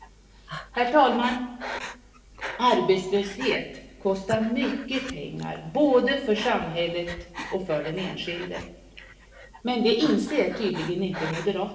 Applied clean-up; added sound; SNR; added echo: none; Breathing; 14 dB; reverberation time 0.9 s.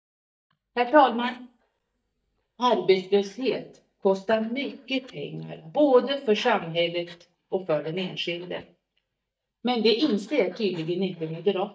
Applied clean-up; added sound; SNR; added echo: neural mask model DeepFilterNet 3.